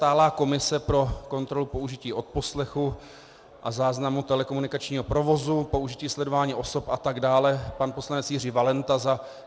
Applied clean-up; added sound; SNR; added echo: none; none; none; none.